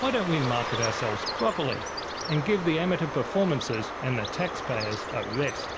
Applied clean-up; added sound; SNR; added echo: none; Bird; 5 dB; none.